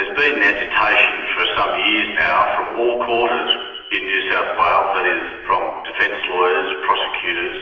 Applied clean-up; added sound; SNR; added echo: none; none; none; reverberation time 1.4 s.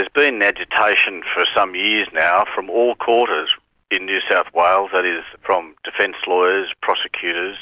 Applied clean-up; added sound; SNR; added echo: none; none; none; none.